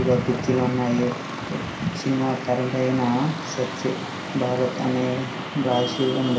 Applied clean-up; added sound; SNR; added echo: none; Traffic noise, roadway noise; 7 dB; reverberation time 0.5 s.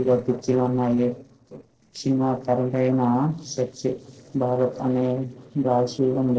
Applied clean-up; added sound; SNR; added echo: neural separator model SepFormer DNS4.